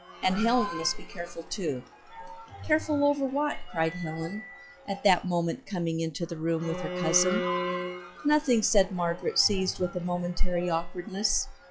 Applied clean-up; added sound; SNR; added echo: classical method log-MMSE.